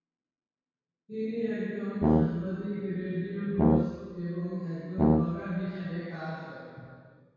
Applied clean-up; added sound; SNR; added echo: none; Brass instrument; -5 dB; reverberation time 2.0 s.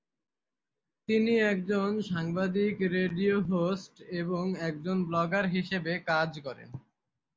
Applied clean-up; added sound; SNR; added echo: none; none; none; none.